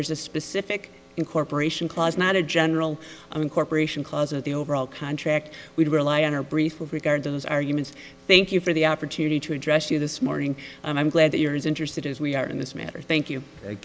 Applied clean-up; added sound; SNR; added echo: none; none; none; none.